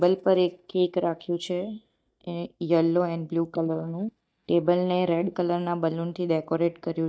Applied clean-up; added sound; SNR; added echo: neural mask model DeepFilterNet 3.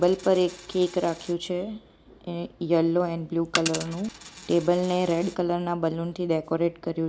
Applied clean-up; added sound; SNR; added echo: none; Coin (dropping); 14 dB; none.